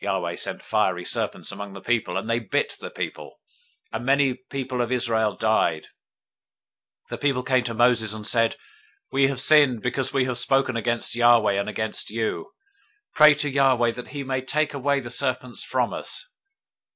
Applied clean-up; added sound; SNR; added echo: none; none; none; none.